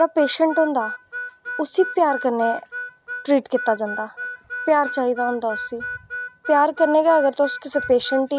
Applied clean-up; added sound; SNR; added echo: none; Harmonica; 11 dB; none.